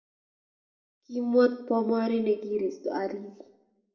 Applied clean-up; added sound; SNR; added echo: none; none; none; reverberation time 0.6 s.